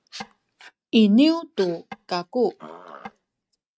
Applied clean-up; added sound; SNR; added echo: neural mask model RNNoise.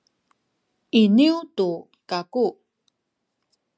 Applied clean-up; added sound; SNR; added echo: none; none; none; none.